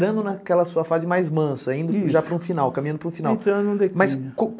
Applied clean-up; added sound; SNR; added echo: none; none; none; none.